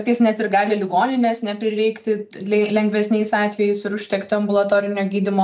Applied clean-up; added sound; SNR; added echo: none; none; none; none.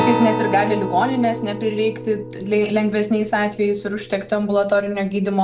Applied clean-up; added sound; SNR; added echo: none; Acoustic guitar; 8 dB; none.